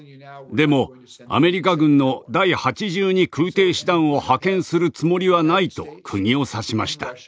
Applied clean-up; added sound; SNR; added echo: none; none; none; none.